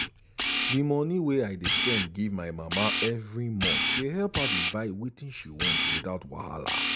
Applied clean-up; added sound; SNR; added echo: none; Camera; -2 dB; none.